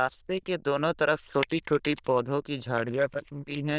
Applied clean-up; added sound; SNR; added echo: neural diffusion model UNIVERSE++.